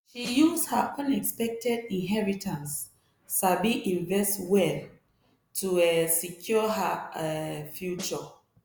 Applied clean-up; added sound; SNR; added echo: none; Snare drum; 17 dB; none.